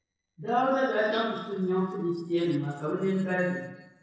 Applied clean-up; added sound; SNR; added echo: neural separator model SepFormer DNS4.